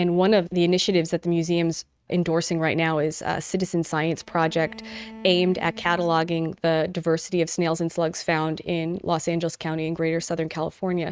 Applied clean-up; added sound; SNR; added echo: neural mask model RNNoise.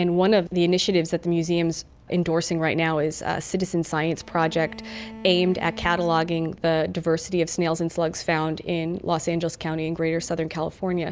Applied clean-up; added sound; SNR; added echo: none; Bowed string instrument; 18 dB; none.